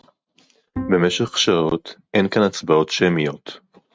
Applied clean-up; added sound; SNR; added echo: neural mask model RNNoise.